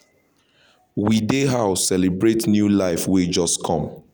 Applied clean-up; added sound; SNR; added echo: none; none; none; none.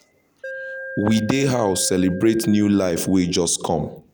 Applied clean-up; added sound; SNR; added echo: none; Alarm; 15 dB; none.